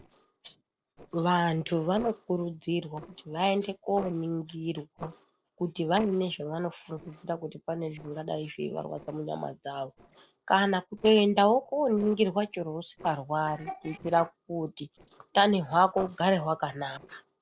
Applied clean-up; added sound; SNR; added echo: neural separator model SepFormer DNS4.